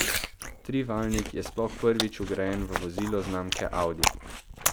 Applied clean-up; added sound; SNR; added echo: none; Chewing, mastication; 2 dB; none.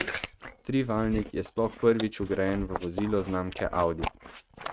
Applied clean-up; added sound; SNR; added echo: neural mask model RNNoise.